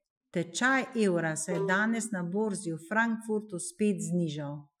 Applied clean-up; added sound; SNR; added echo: classical method Wiener filter.